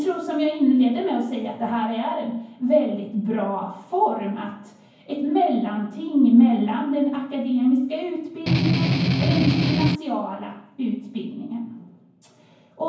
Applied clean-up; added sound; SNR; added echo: none; Strum; -3 dB; reverberation time 0.9 s.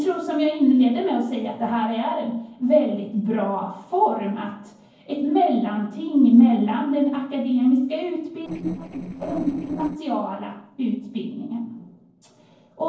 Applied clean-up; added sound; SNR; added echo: neural separator model SepFormer DNS4.